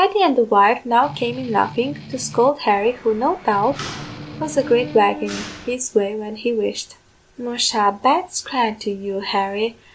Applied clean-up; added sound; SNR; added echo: none; Strum + Mechanisms; 13 dB; none.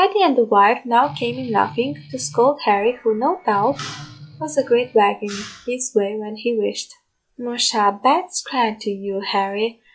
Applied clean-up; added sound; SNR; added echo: classical method log-MMSE.